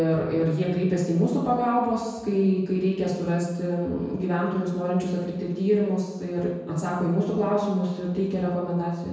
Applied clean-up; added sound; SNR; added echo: none; none; none; reverberation time 1.2 s.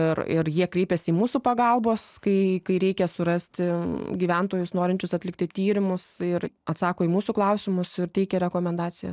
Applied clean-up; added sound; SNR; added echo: none; none; none; none.